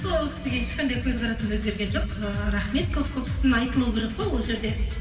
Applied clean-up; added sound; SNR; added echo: none; Musical instrument; 20 dB; reverberation time 2.0 s.